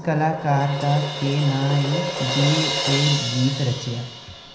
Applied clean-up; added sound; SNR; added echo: none; Crash cymbal; 5 dB; reverberation time 0.9 s.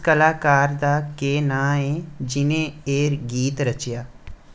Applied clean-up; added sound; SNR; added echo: none; none; none; none.